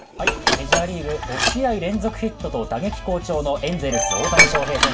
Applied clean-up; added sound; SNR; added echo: none; Dishes, pots, and pans; 0 dB; reverberation time 0.3 s.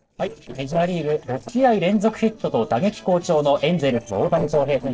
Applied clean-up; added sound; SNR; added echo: neural separator model SepFormer DNS4.